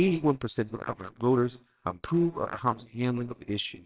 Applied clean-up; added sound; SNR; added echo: neural separator model SepFormer WHAMR!.